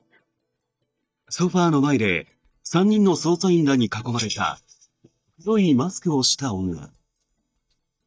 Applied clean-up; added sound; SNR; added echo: neural mask model DeepFilterNet 3.